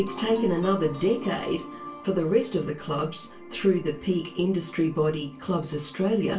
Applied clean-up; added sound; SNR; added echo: none; Guitar; 16 dB; reverberation time 0.3 s.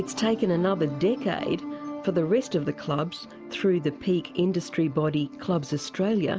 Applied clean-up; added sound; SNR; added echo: none; none; none; none.